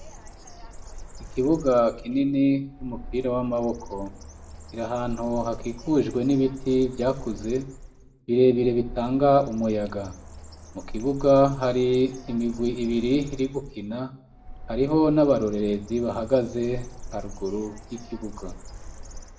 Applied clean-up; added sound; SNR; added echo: none; Bird; 14 dB; reverberation time 0.5 s.